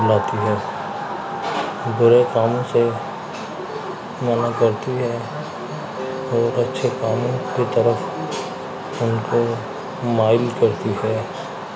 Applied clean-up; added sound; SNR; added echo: none; Mallet percussion; 16 dB; none.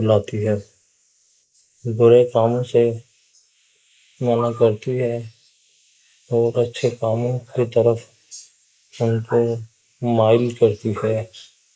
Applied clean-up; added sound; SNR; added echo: neural mask model Resemble Enhance denoiser.